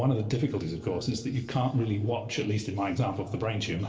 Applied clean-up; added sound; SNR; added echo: neural separator model SepFormer DNS4.